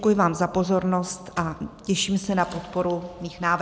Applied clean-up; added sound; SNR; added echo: none; none; none; none.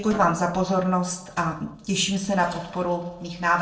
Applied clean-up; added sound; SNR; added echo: neural separator model SepFormer DNS4.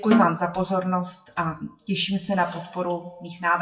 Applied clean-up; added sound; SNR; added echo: classical method WPE with log-MMSE.